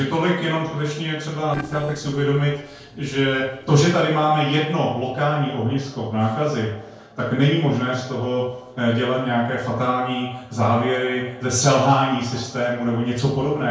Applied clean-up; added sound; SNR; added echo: neural separator model SepFormer DNS4.